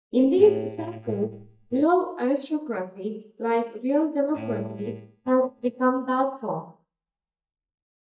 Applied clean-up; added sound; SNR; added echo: neural mask model DeepFilterNet 3.